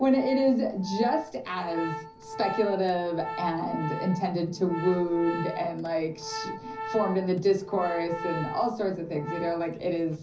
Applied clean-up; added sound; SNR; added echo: none; Organ; 10 dB; reverberation time 0.5 s.